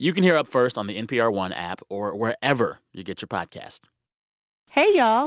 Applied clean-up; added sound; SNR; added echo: none; none; none; none.